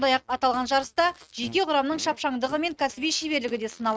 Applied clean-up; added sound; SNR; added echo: neural mask model RNNoise.